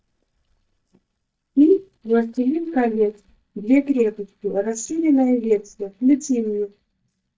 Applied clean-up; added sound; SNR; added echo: neural mask model DeepFilterNet 3.